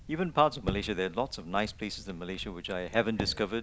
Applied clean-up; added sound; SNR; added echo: none; Walk, footsteps; 11 dB; none.